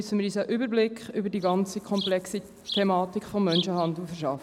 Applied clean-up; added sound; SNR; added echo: none; Insect; 11 dB; none.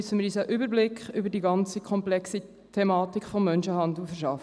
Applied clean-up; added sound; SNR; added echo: none; none; none; none.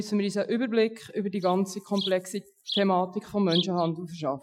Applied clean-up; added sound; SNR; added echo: classical method Wiener filter.